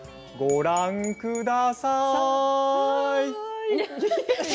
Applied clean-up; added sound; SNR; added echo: none; Glass / Bell; 18 dB; none.